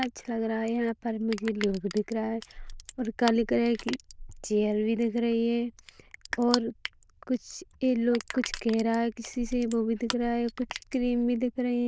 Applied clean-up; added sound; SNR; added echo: neural diffusion model UNIVERSE++.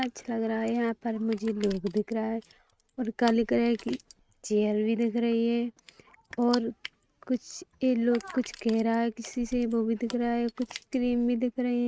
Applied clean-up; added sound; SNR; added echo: neural mask model RNNoise.